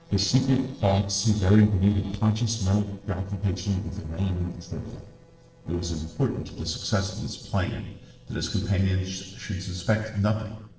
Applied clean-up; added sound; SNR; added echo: neural separator model SepFormer DNS4.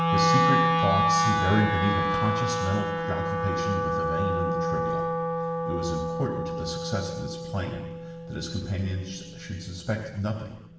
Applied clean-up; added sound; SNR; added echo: none; Wind instrument, woodwind instrument; -3 dB; reverberation time 1.0 s.